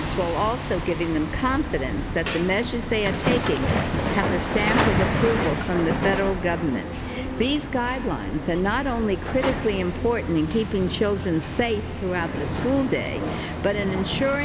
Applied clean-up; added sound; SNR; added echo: none; Hammer; 2 dB; none.